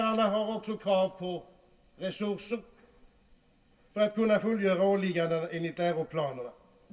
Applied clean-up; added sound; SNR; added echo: none; none; none; reverberation time 0.2 s.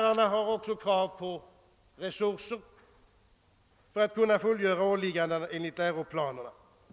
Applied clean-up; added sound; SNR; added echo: none; none; none; none.